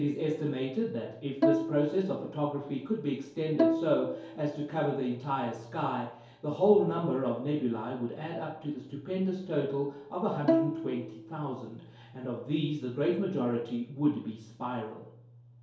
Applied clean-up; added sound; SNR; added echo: none; Bowed string instrument; 1 dB; reverberation time 2.4 s.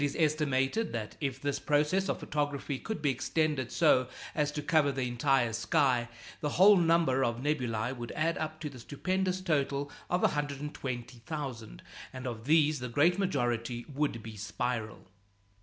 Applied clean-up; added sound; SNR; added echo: none; none; none; none.